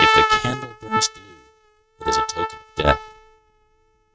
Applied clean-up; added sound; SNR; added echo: neural mask model RNNoise.